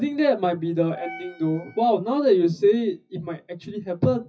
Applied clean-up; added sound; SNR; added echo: classical method WPE with log-MMSE.